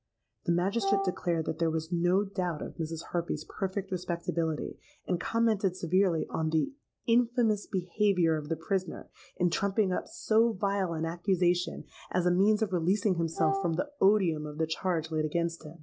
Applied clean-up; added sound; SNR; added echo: none; Wind instrument, woodwind instrument; 4 dB; none.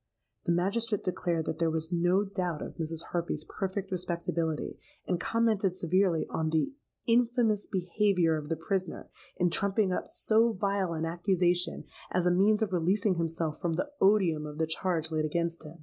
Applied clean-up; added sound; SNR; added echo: none; none; none; none.